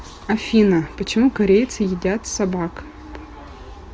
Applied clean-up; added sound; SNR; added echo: none; none; none; none.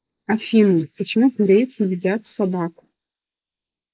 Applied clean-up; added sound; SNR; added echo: neural mask model Resemble Enhance denoiser.